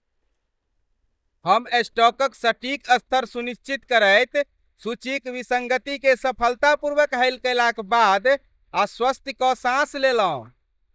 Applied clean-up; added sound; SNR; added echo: neural mask model DeepFilterNet 3.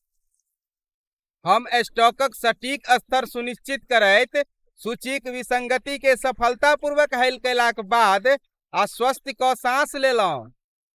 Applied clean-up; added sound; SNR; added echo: neural mask model Resemble Enhance denoiser.